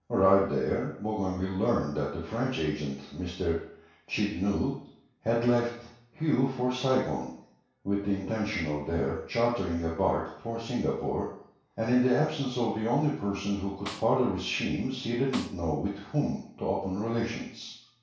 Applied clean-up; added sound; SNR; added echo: none; Snare drum; 15 dB; reverberation time 0.6 s.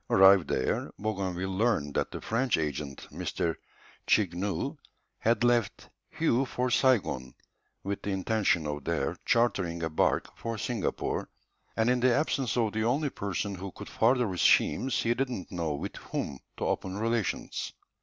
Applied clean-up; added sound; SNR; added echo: none; none; none; none.